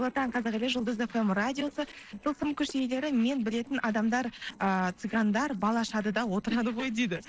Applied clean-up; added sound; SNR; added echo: neural separator model SepFormer DNS4.